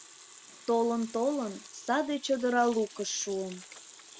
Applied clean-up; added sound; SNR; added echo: none; Sink (filling or washing) / Water tap, faucet; 19 dB; none.